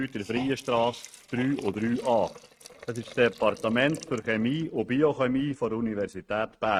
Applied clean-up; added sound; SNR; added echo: neural mask model RNNoise.